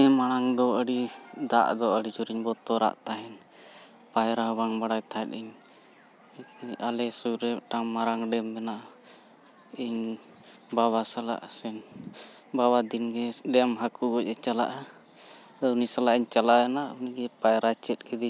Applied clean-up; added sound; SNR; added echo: none; none; none; none.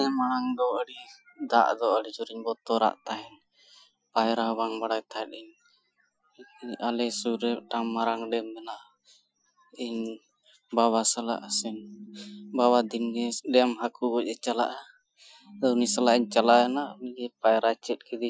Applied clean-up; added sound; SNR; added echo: classical method Wiener filter.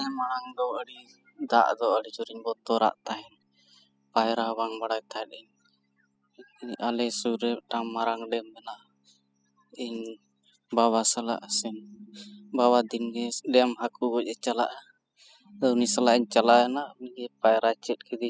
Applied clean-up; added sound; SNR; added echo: classical method spectral subtraction.